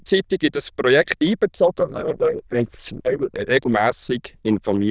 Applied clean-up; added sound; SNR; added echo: neural diffusion model UNIVERSE++.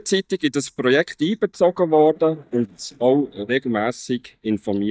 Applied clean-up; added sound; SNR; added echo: neural mask model DeepFilterNet 3.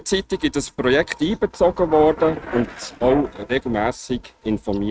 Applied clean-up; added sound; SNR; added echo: neural mask model RNNoise.